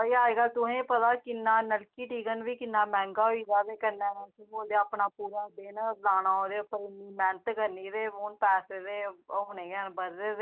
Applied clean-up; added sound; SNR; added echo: none; none; none; none.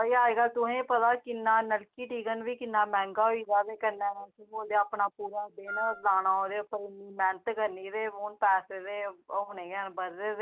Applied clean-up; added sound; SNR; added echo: none; Wind instrument, woodwind instrument; 7 dB; none.